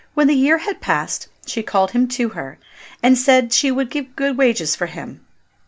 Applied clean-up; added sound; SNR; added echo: none; none; none; none.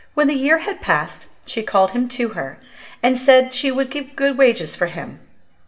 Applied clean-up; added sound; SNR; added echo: none; none; none; reverberation time 0.7 s.